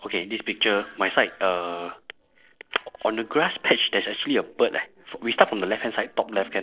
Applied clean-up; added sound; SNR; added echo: neural separator model SepFormer DNS4.